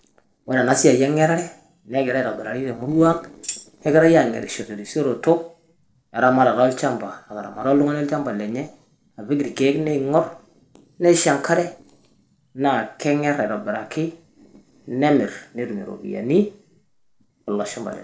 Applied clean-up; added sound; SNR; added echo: neural separator model SepFormer DNS4.